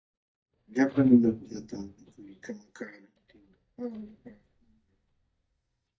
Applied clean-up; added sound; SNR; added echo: neural mask model DeepFilterNet 3.